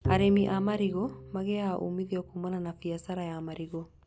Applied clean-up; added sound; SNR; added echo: none; Bowed string instrument; 9 dB; none.